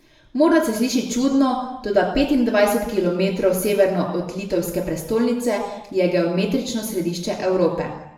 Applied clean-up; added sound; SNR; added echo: none; none; none; reverberation time 0.8 s.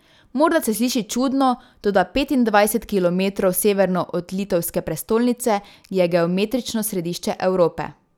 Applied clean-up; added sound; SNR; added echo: none; none; none; none.